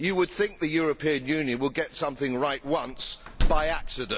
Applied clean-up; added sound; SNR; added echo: none; Slam; 3 dB; none.